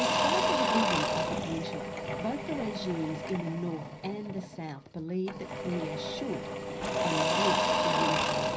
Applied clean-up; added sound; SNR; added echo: none; Engine / Drill / Mechanisms; -5 dB; reverberation time 0.5 s.